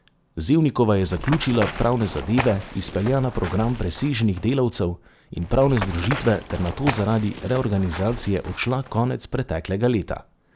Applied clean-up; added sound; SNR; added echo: none; Run; 11 dB; none.